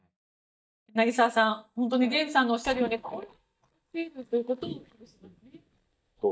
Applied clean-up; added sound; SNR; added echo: neural mask model DeepFilterNet 3.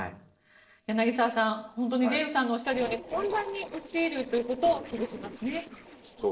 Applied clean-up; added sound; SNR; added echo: neural separator model SepFormer DNS4.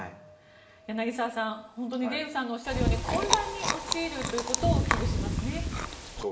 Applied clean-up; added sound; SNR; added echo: none; Chewing, mastication; -4 dB; reverberation time 0.8 s.